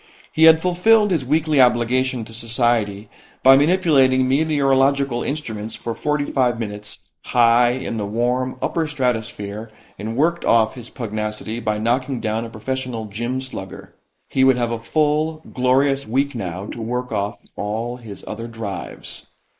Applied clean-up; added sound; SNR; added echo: neural mask model Resemble Enhance denoiser.